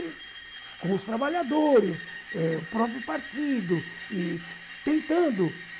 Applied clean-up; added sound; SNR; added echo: none; Screech; 14 dB; none.